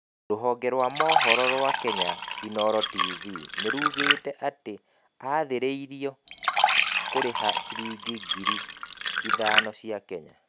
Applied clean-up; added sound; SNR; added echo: none; Fill (with liquid); -5 dB; none.